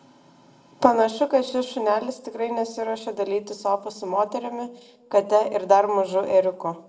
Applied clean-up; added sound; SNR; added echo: none; none; none; reverberation time 0.5 s.